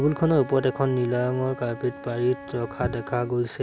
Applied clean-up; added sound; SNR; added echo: none; Wind instrument, woodwind instrument; 16 dB; none.